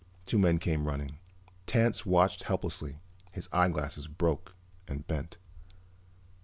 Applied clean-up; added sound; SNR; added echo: none; none; none; none.